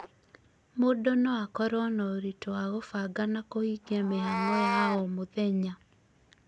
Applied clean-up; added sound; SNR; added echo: none; Meow; 9 dB; none.